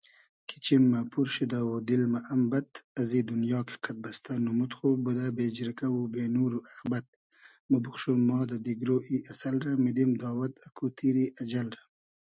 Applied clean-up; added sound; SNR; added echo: none; none; none; none.